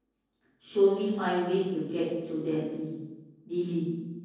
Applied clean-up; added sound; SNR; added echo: none; none; none; reverberation time 1.3 s.